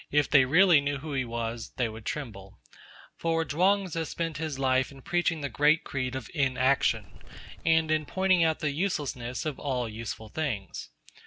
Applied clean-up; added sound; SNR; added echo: none; Bird; 13 dB; none.